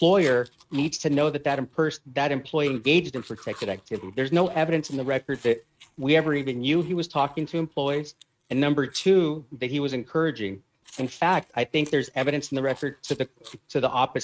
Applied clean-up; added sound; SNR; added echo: neural mask model RNNoise.